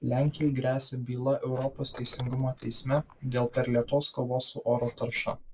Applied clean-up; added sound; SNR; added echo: neural mask model Resemble Enhance denoiser.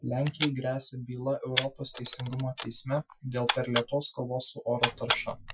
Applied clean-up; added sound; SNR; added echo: classical method Wiener filter.